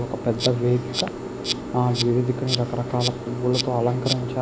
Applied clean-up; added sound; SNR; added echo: none; Insect; 6 dB; none.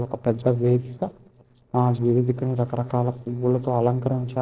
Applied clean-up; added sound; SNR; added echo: neural separator model SepFormer DNS4.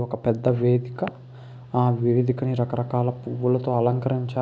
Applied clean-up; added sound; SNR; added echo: none; none; none; none.